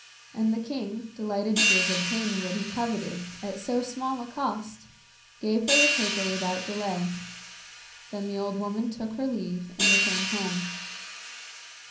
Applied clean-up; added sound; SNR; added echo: none; Hi-hat; 1 dB; reverberation time 0.6 s.